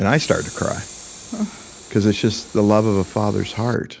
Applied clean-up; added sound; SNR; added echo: none; Train + Shatter; 18 dB; none.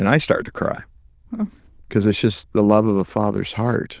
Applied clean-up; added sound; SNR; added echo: neural diffusion model UNIVERSE++.